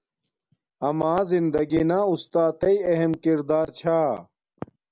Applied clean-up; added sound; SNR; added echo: none; none; none; none.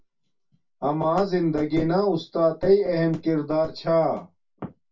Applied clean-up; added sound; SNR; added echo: none; none; none; reverberation time 0.2 s.